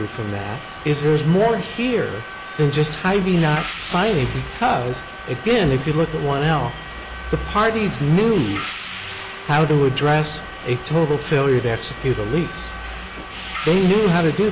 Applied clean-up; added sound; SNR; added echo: none; Subway, metro, underground; 13 dB; none.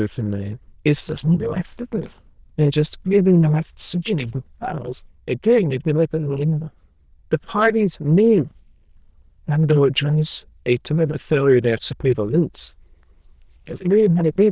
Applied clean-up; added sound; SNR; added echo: neural diffusion model UNIVERSE++.